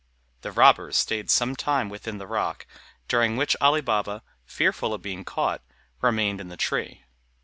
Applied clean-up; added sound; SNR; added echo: none; none; none; none.